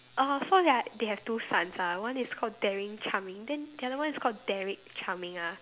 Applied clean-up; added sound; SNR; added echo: none; none; none; none.